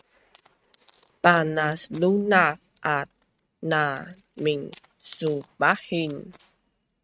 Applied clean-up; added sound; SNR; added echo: neural mask model RNNoise.